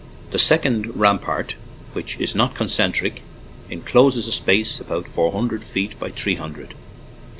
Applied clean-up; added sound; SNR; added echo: none; Mechanical fan; 16 dB; none.